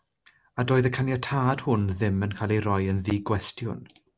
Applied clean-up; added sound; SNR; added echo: none; none; none; none.